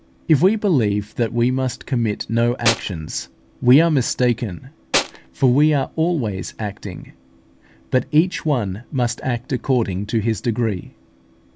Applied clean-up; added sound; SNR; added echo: none; Tools; 2 dB; none.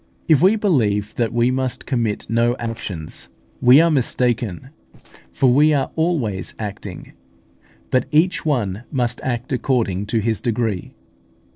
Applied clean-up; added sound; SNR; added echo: neural separator model SepFormer DNS4.